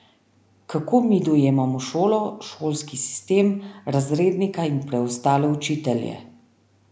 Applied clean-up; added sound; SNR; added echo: none; none; none; none.